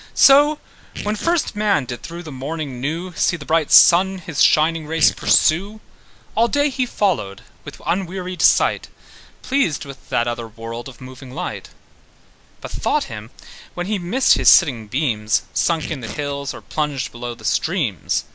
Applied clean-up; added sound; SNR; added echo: none; Tearing; 16 dB; none.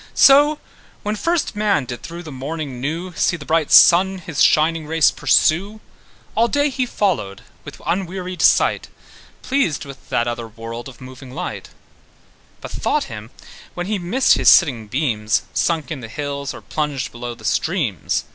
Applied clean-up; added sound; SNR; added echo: none; none; none; none.